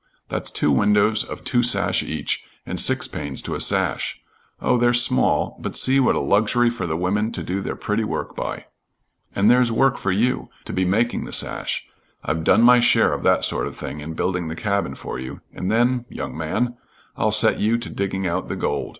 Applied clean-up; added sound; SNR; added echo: none; none; none; none.